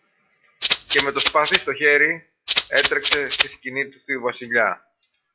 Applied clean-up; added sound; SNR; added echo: classical method log-MMSE.